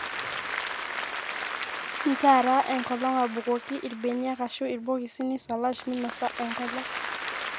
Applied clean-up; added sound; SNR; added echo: none; Applause; 7 dB; none.